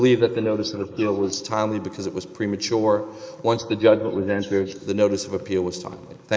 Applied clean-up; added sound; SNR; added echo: neural mask model Resemble Enhance denoiser.